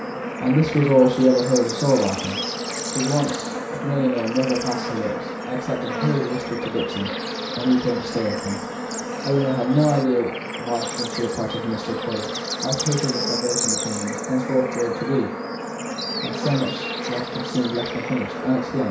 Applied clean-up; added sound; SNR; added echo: none; Bird / Insect / Frog; 5 dB; reverberation time 0.6 s.